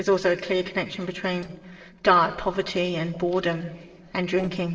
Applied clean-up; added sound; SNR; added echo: neural separator model SepFormer DNS4.